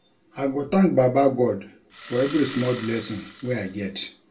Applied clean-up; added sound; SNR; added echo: none; Engine starting; 17 dB; reverberation time 0.2 s.